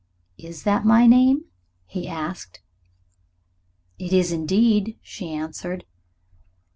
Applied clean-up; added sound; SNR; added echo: none; none; none; none.